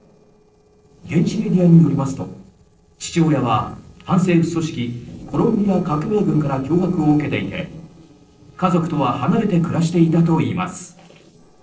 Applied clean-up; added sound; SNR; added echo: neural separator model SepFormer DNS4.